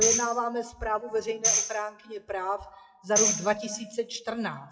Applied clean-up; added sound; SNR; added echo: classical method WPE with log-MMSE.